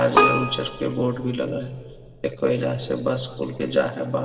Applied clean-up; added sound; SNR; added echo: none; Keyboard (musical); 2 dB; reverberation time 1.9 s.